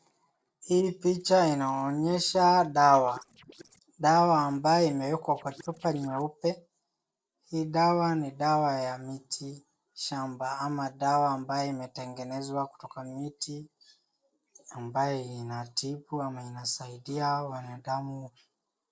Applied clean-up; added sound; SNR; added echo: neural separator model SepFormer DNS4.